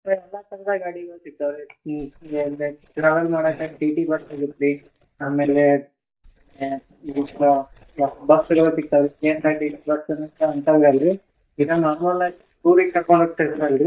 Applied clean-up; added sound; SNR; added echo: neural mask model DeepFilterNet 3.